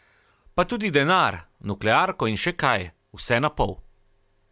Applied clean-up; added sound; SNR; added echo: none; none; none; none.